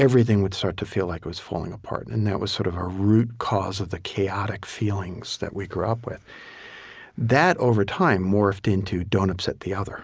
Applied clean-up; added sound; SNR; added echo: none; none; none; none.